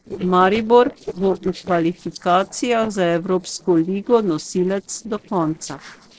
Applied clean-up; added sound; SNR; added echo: neural separator model SepFormer DNS4.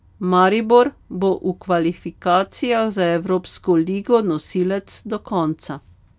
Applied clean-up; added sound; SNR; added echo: none; none; none; none.